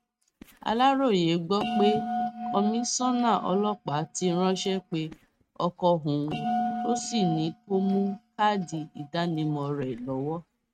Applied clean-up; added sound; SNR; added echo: neural mask model RNNoise.